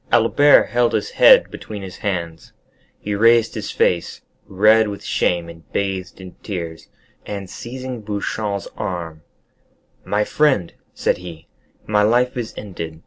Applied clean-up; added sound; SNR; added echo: none; none; none; none.